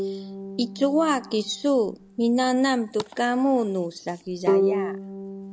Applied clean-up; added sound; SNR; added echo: none; Bowed string instrument; 6 dB; none.